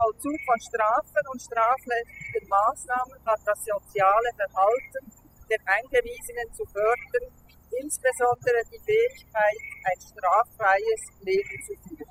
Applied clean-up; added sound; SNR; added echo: classical method spectral subtraction.